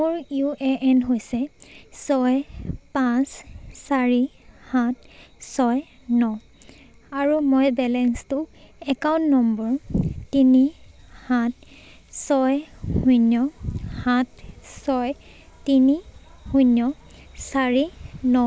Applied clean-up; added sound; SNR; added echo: none; none; none; none.